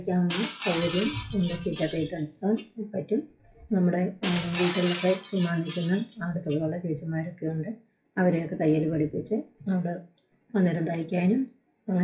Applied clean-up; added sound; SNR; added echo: classical method WPE with log-MMSE.